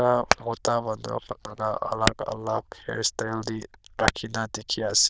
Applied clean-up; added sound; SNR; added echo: neural diffusion model UNIVERSE++.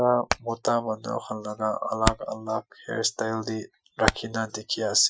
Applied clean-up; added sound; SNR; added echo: classical method Wiener filter.